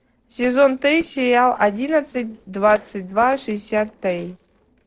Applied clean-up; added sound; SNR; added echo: neural separator model SepFormer DNS4.